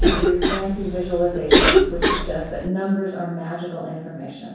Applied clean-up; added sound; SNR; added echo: none; Cough; -3 dB; reverberation time 0.7 s.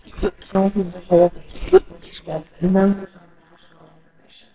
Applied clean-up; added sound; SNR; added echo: neural separator model SepFormer WHAMR!.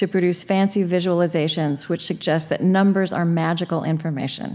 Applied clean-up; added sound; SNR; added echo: none; none; none; none.